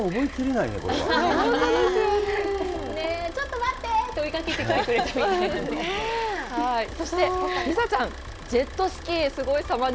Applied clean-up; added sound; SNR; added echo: none; Idling / Car; 16 dB; none.